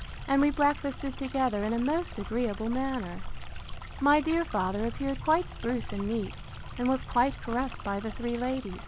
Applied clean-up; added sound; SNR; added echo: none; Stream; 9 dB; none.